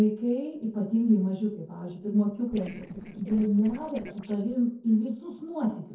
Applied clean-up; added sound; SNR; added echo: neural separator model SepFormer DNS4.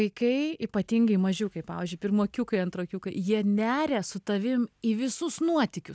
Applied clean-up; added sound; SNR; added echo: none; none; none; none.